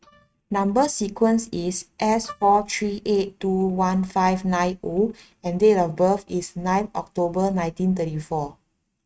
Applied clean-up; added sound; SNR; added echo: neural mask model RNNoise.